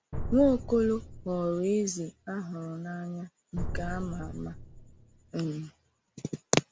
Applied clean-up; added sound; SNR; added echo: none; Drum; 9 dB; none.